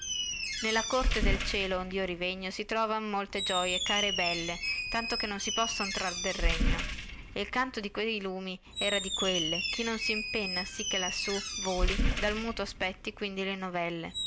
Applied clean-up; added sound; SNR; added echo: none; Squeak; 0 dB; none.